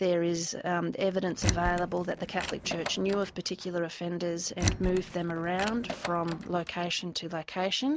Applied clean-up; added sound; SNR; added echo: none; Door; 6 dB; none.